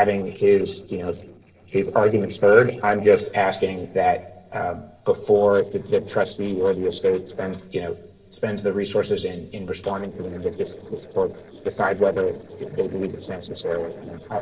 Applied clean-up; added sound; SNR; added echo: neural separator model SepFormer DNS4.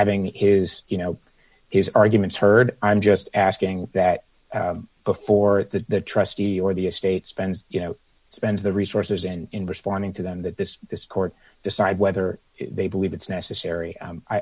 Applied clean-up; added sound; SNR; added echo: none; none; none; none.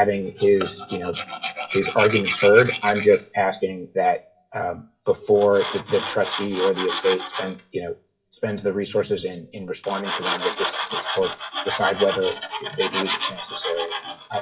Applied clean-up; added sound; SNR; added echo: classical method WPE with log-MMSE.